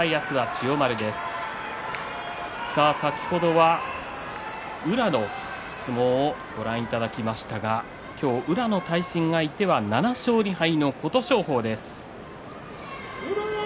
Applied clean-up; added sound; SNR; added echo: none; none; none; none.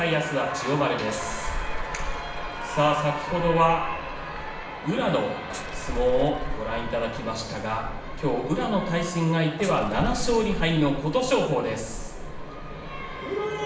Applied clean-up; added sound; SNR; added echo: none; Bus / Engine; 8 dB; reverberation time 0.8 s.